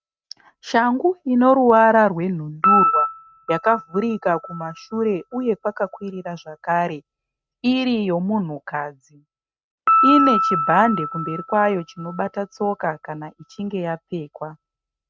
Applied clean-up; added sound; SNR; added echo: neural mask model RNNoise.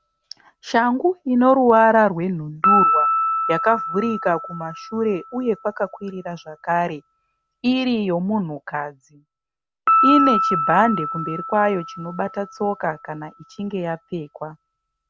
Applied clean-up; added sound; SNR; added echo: none; Piano; 4 dB; none.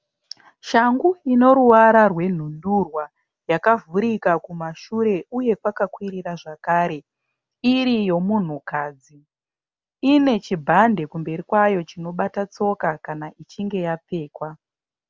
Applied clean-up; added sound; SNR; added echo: none; none; none; none.